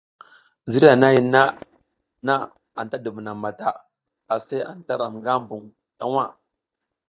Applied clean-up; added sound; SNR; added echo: neural mask model DeepFilterNet 3.